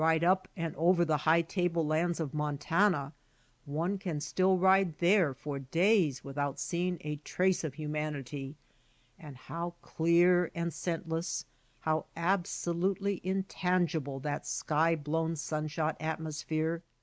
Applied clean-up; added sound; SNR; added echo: none; none; none; none.